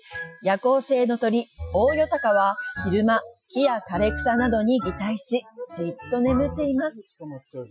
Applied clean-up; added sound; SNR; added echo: classical method Wiener filter.